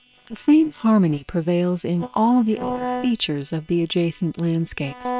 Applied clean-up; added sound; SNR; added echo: neural separator model SepFormer WHAM!.